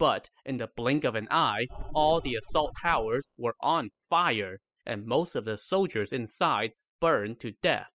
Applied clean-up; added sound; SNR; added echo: classical method spectral subtraction.